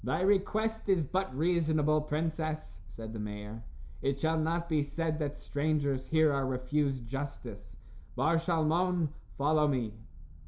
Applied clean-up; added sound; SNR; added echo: none; none; none; none.